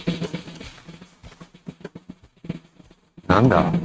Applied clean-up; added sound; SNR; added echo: neural mask model RNNoise.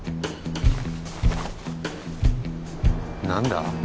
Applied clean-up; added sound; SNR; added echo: none; none; none; none.